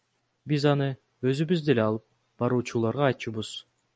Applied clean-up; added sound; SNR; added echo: none; none; none; none.